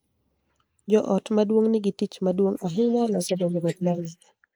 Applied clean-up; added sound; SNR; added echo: neural mask model Resemble Enhance denoiser.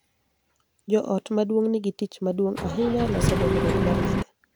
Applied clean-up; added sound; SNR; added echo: none; Engine; -2 dB; none.